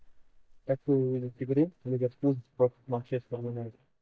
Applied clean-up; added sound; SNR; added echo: neural mask model DeepFilterNet 3.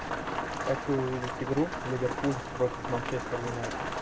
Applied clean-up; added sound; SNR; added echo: none; Rain; 2 dB; none.